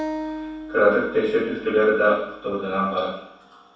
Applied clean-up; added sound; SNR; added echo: none; Acoustic guitar; 13 dB; reverberation time 0.7 s.